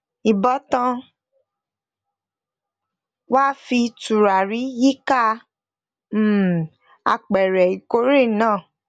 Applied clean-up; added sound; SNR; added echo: none; none; none; none.